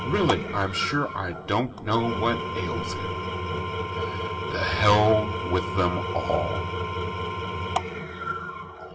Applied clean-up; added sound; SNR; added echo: none; Engine / Tools; 3 dB; reverberation time 1.7 s.